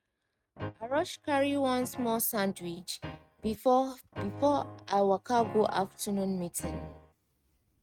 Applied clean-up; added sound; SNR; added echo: neural mask model RNNoise.